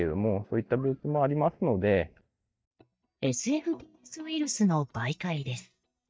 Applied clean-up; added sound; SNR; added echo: neural mask model DeepFilterNet 3.